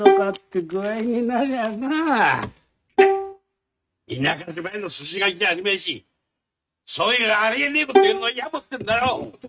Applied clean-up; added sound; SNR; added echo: neural mask model RNNoise.